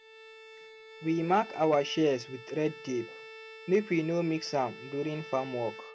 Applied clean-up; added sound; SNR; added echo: none; Bowed string instrument; 16 dB; none.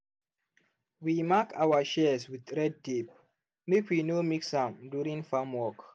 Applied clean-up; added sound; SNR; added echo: none; none; none; none.